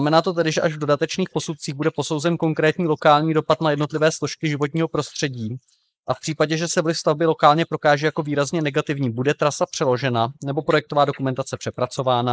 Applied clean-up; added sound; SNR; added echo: neural mask model Resemble Enhance denoiser.